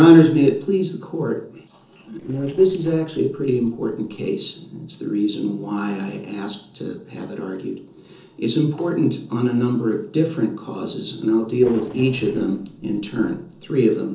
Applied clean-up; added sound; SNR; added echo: neural separator model SepFormer DNS4.